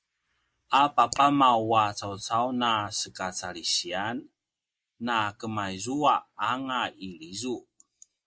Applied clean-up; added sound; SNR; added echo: neural mask model Resemble Enhance denoiser.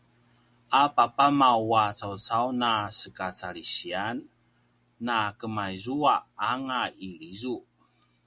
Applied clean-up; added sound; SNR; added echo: none; none; none; none.